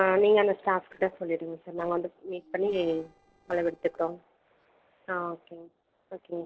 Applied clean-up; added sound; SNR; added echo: neural separator model SepFormer DNS4.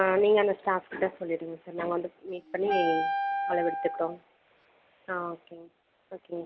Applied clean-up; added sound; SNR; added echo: none; Wind instrument, woodwind instrument; 2 dB; none.